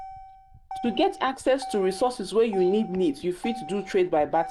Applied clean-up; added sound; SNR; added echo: none; Motor vehicle (road); 14 dB; none.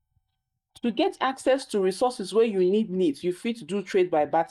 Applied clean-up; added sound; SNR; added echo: neural mask model DeepFilterNet 3.